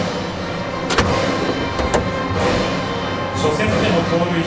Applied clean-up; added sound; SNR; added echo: none; Car; 6 dB; reverberation time 0.3 s.